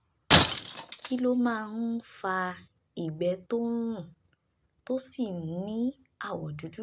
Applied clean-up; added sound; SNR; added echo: none; Shatter; -4 dB; none.